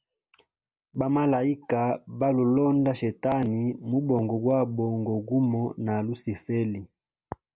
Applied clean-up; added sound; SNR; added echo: none; none; none; none.